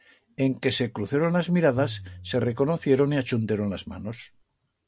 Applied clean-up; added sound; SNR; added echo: none; Tabla; 16 dB; none.